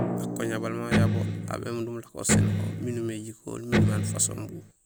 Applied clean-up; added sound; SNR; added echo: none; Drum + Electric guitar; -5 dB; none.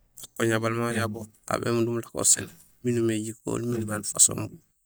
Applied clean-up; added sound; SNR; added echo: neural mask model DeepFilterNet 3.